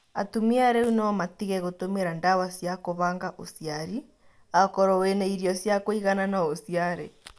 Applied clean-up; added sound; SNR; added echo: none; none; none; none.